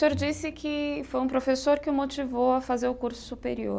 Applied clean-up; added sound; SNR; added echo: none; Bowed string instrument; 18 dB; none.